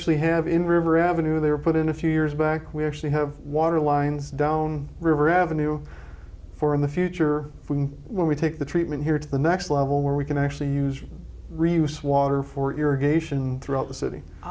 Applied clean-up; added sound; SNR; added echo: none; none; none; none.